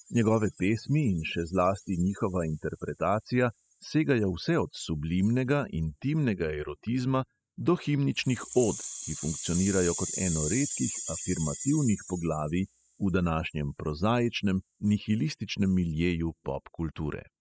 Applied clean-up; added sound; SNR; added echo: classical method spectral subtraction.